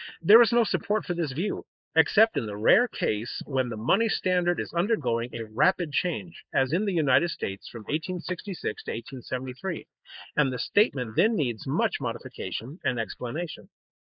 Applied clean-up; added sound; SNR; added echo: neural mask model Resemble Enhance denoiser.